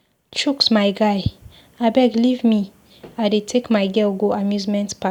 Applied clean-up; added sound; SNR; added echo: none; none; none; none.